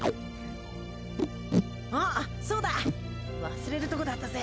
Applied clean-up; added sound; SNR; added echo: none; Packing tape, duct tape; 3 dB; none.